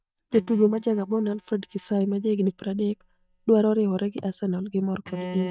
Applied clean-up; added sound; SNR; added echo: neural mask model DeepFilterNet 3.